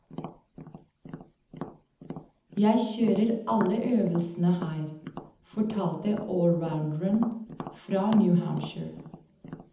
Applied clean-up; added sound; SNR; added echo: none; Tap; 14 dB; reverberation time 0.8 s.